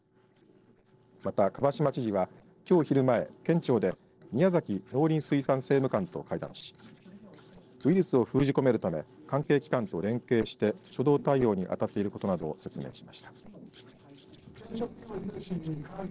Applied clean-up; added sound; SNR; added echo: neural separator model SepFormer DNS4.